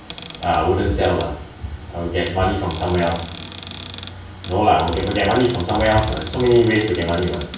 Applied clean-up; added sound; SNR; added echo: none; Cupboard open or close; 11 dB; reverberation time 0.7 s.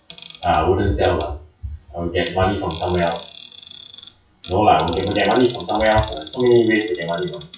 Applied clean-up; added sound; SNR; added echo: classical method WPE with log-MMSE.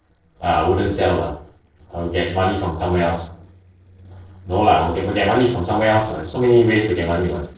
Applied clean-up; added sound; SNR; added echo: neural separator model SepFormer DNS4.